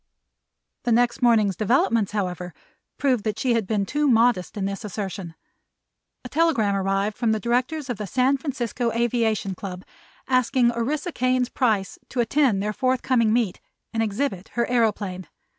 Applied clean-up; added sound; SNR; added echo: none; none; none; none.